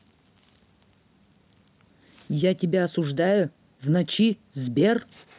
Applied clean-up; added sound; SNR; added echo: none; none; none; none.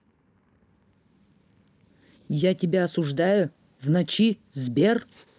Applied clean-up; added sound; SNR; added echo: neural mask model Resemble Enhance denoiser.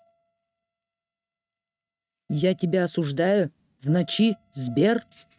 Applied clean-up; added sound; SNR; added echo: neural mask model RNNoise.